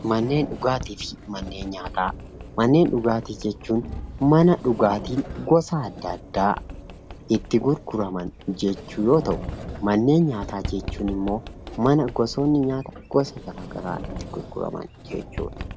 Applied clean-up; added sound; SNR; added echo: none; Sliding door; 13 dB; none.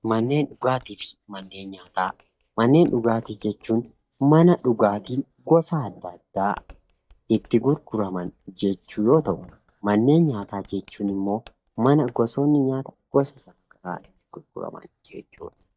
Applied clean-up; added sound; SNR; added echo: neural mask model DeepFilterNet 3.